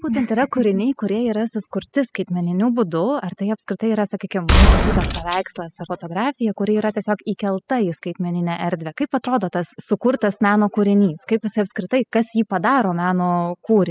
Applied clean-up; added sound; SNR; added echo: classical method spectral subtraction.